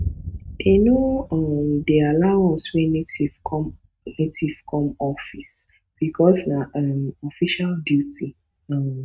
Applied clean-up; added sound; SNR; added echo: neural mask model RNNoise.